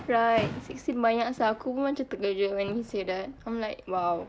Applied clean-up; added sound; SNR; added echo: none; Fireworks; 15 dB; none.